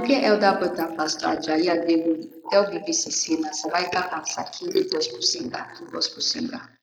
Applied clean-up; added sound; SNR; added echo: neural mask model Resemble Enhance denoiser.